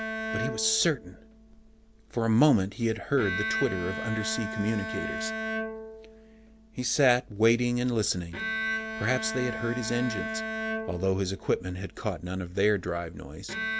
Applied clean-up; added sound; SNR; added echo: none; Bowed string instrument; 7 dB; none.